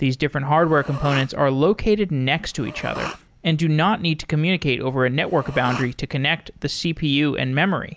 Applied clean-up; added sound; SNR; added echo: none; Respiratory sounds; 17 dB; none.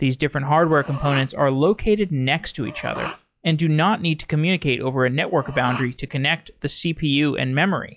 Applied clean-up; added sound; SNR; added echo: classical method log-MMSE.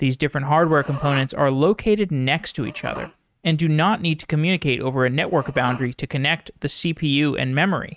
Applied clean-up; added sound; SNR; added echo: neural mask model RNNoise.